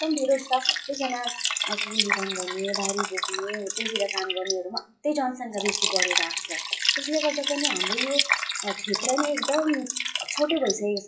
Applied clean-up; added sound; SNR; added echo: classical method WPE with log-MMSE.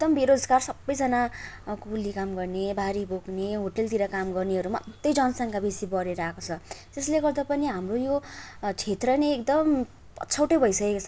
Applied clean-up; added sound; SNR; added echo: none; none; none; none.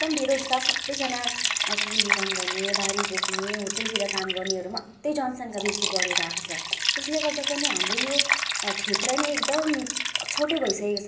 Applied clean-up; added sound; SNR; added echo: none; Liquid; -2 dB; reverberation time 0.5 s.